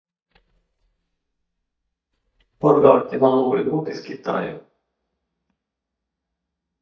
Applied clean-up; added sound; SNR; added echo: neural mask model DeepFilterNet 3.